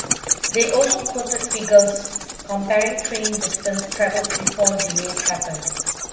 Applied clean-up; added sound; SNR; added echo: none; Wild animals; 2 dB; reverberation time 1.0 s.